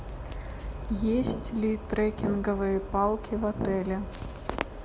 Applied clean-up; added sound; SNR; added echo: none; Brass instrument; 8 dB; none.